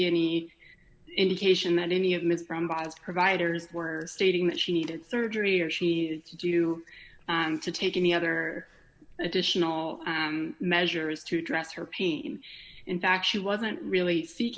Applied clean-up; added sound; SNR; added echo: none; none; none; none.